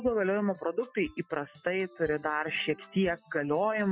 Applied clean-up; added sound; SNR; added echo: classical method Wiener filter.